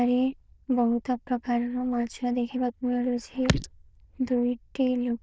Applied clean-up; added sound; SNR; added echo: neural diffusion model UNIVERSE++.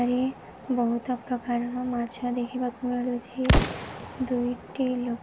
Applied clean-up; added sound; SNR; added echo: none; Explosion; 4 dB; none.